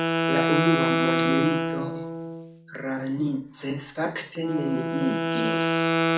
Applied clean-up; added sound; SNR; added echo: none; Wind instrument, woodwind instrument; -3 dB; reverberation time 0.4 s.